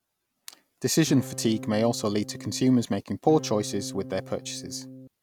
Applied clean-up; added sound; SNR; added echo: none; Electric guitar / Strum; 13 dB; none.